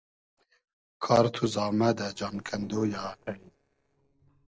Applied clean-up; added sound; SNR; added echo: neural separator model SepFormer DNS4.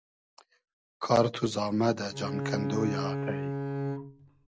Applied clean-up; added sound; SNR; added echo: none; Bowed string instrument; 2 dB; none.